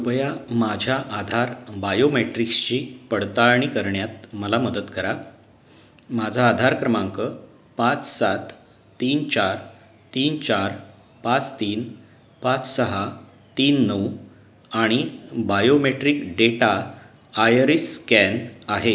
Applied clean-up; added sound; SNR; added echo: none; none; none; none.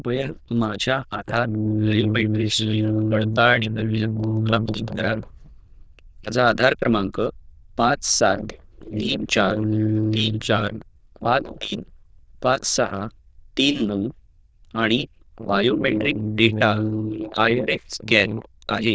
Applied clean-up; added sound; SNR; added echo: neural diffusion model UNIVERSE++.